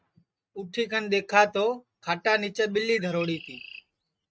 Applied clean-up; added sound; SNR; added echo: neural mask model RNNoise.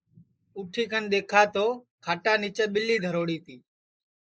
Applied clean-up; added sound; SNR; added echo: neural mask model Resemble Enhance denoiser.